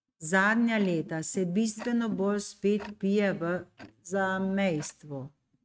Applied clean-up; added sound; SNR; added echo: neural mask model RNNoise.